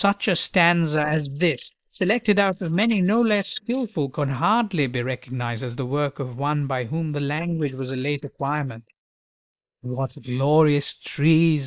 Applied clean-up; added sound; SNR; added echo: neural mask model Resemble Enhance denoiser.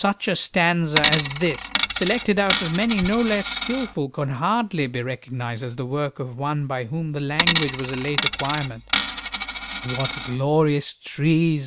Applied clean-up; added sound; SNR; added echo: none; Coin (dropping); 2 dB; none.